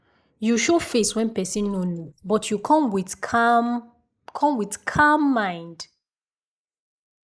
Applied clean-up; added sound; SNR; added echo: neural mask model Resemble Enhance denoiser.